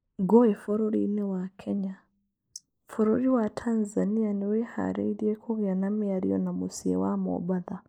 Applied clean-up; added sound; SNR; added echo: neural mask model Resemble Enhance denoiser.